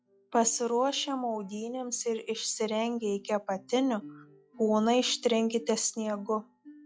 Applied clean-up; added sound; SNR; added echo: classical method log-MMSE.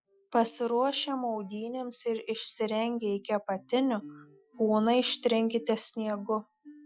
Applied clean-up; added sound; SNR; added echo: classical method Wiener filter.